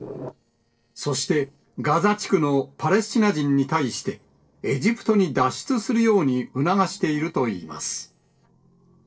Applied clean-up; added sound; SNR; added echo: neural separator model SepFormer DNS4.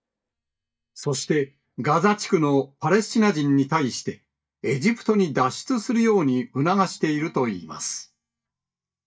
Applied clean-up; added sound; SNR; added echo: neural mask model DeepFilterNet 3.